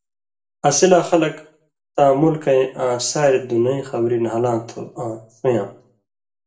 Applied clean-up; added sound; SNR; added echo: none; none; none; reverberation time 0.4 s.